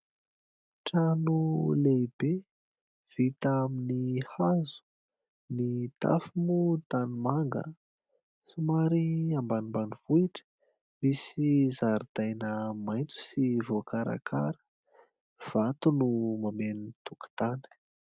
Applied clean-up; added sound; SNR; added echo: none; none; none; none.